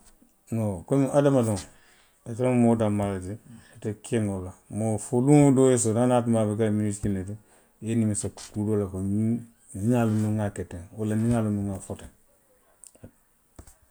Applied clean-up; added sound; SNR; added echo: none; none; none; none.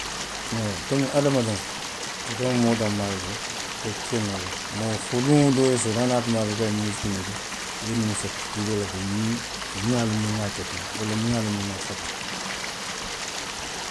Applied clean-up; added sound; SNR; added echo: none; Stream; 5 dB; none.